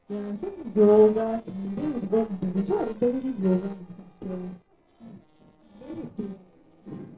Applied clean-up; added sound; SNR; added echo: neural separator model SepFormer DNS4.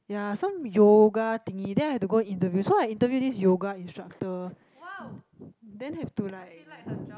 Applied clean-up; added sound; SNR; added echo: none; none; none; none.